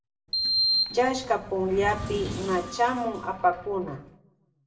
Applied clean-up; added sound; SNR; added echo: none; Sliding door; 3 dB; reverberation time 0.5 s.